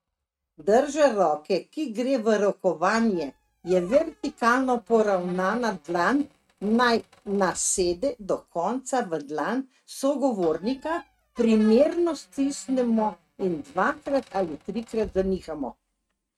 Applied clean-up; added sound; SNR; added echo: neural mask model RNNoise.